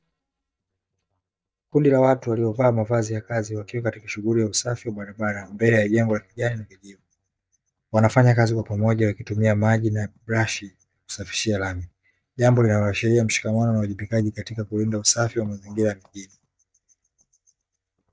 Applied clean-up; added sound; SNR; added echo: neural mask model DeepFilterNet 3.